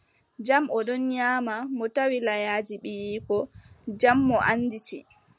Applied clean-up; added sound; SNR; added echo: none; none; none; none.